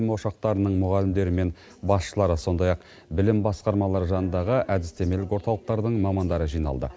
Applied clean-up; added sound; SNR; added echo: none; none; none; none.